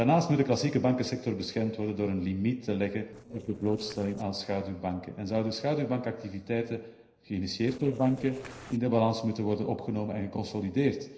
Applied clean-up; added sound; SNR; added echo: neural separator model SepFormer DNS4.